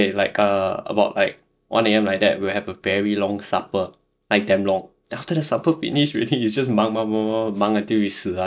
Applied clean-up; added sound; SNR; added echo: neural mask model DeepFilterNet 3.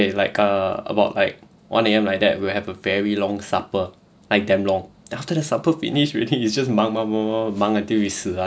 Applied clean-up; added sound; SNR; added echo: none; none; none; none.